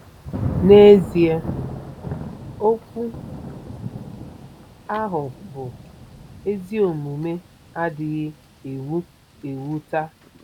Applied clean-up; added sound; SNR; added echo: none; Thunder / Rain; 12 dB; none.